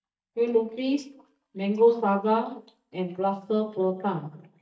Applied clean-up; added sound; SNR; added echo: neural mask model DeepFilterNet 3.